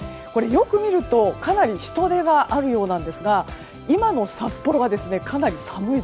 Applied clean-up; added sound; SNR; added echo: none; none; none; none.